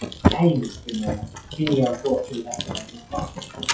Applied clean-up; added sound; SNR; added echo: classical method WPE with log-MMSE.